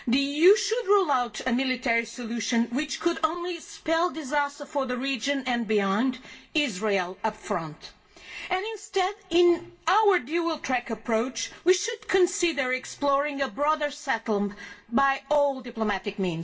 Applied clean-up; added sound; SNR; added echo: none; none; none; reverberation time 0.2 s.